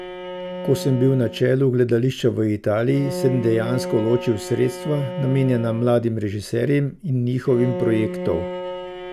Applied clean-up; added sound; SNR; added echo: none; Bowed string instrument; 10 dB; none.